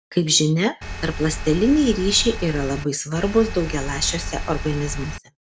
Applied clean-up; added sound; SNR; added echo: none; Engine; 7 dB; none.